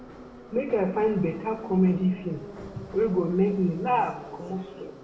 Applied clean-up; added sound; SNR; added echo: none; Subway, metro, underground; 16 dB; reverberation time 0.6 s.